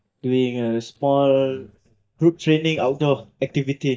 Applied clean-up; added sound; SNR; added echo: neural mask model DeepFilterNet 3.